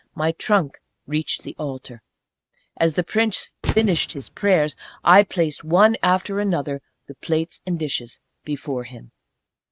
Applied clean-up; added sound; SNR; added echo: neural mask model RNNoise.